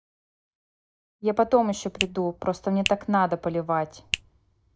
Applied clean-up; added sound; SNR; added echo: neural mask model DeepFilterNet 3.